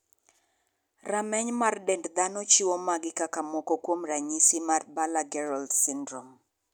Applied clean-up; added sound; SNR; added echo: none; none; none; none.